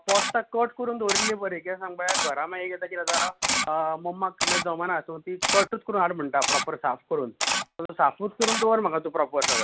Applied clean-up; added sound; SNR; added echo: none; Camera; 3 dB; none.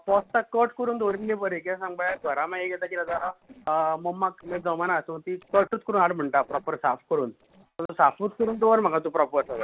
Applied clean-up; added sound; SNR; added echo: neural separator model SepFormer DNS4.